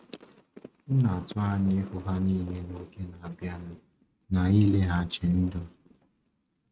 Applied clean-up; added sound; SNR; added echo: neural mask model RNNoise.